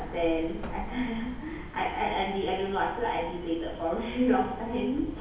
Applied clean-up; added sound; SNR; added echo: none; Truck; 10 dB; reverberation time 2.2 s.